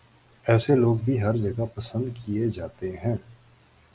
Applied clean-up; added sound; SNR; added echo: none; none; none; none.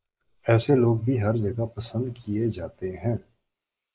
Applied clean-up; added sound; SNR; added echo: neural mask model Resemble Enhance denoiser.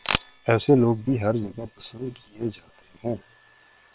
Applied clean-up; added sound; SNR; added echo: neural separator model SepFormer WHAM!.